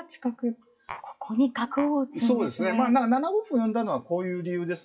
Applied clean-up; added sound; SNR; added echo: classical method WPE with log-MMSE.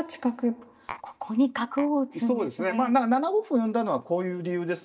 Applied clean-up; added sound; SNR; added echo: neural mask model DeepFilterNet 3.